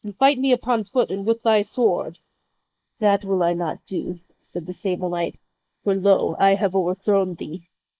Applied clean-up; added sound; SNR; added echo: neural mask model Resemble Enhance denoiser.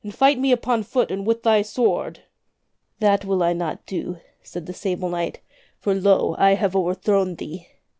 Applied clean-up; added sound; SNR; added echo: none; none; none; none.